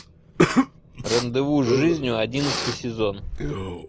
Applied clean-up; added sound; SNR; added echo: none; Respiratory sounds; 1 dB; none.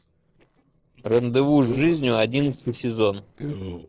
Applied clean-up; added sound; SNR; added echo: neural separator model SepFormer DNS4.